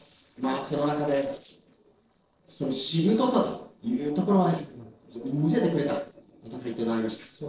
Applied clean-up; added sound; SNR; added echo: neural separator model SepFormer DNS4.